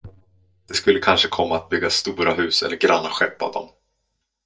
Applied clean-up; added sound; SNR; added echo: neural mask model DeepFilterNet 3.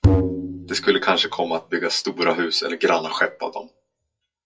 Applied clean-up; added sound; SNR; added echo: classical method WPE with log-MMSE.